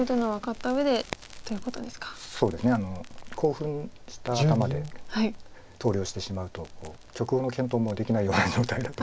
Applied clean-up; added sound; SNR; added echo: none; Crackle; 14 dB; none.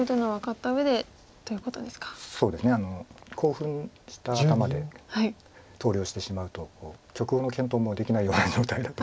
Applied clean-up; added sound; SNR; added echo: none; none; none; none.